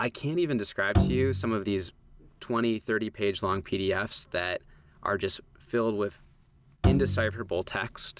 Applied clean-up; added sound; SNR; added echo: none; Bowed string instrument; -1 dB; none.